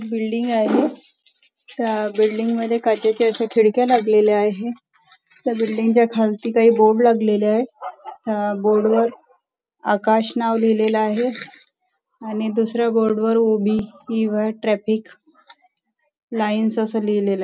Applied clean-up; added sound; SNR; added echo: none; none; none; none.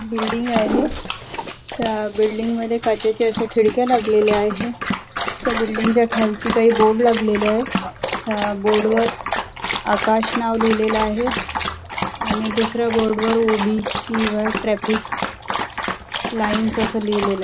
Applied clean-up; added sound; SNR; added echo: none; Dog; 6 dB; none.